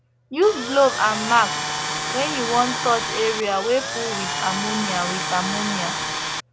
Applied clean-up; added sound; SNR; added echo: none; Tools; 3 dB; none.